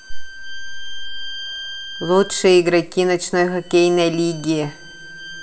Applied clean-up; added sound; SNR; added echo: none; Bowed string instrument; 16 dB; reverberation time 0.5 s.